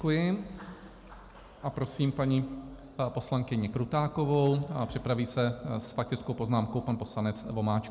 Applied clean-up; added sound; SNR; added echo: none; none; none; none.